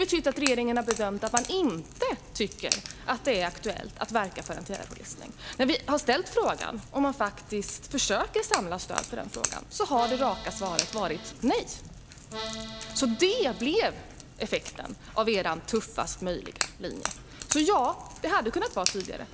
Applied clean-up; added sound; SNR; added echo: none; Crack / Crackle + Accordion; 9 dB; none.